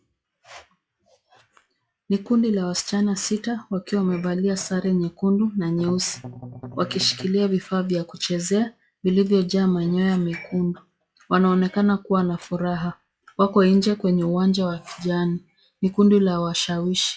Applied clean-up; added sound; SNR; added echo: classical method log-MMSE.